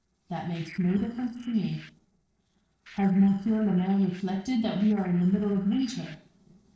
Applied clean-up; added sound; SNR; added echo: neural separator model SepFormer DNS4.